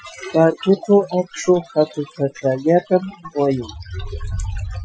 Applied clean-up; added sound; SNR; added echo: classical method Wiener filter.